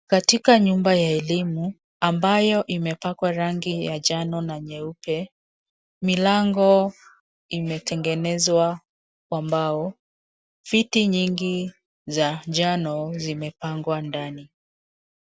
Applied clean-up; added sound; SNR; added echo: none; none; none; none.